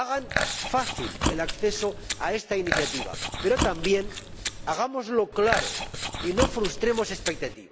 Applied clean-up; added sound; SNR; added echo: none; Chewing, mastication; 2 dB; none.